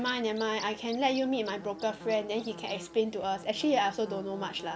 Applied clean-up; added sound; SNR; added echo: none; Buzz / Bird; 16 dB; none.